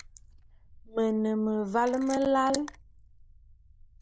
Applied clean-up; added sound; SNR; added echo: neural mask model Resemble Enhance denoiser.